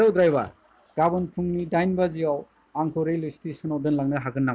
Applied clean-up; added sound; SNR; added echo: none; none; none; none.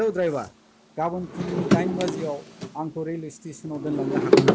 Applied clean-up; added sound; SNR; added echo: none; Drawer open or close; -3 dB; none.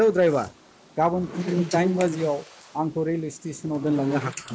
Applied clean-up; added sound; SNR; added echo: neural mask model Resemble Enhance denoiser.